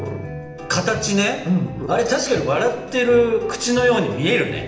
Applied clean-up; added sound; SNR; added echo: none; Growling; 16 dB; reverberation time 0.8 s.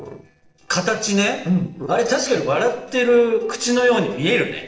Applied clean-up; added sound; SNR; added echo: neural separator model SepFormer DNS4.